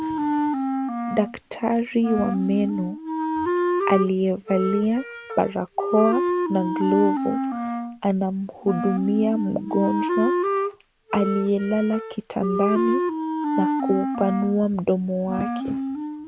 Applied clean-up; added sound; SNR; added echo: none; Wind instrument, woodwind instrument; 2 dB; none.